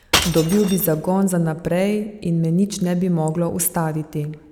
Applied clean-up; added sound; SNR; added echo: none; Shatter / Crushing; 8 dB; none.